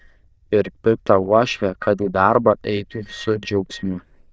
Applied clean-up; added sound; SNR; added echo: neural diffusion model UNIVERSE++.